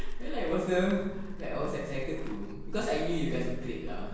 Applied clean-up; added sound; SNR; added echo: none; Livestock, farm animals, working animals; 2 dB; reverberation time 1.0 s.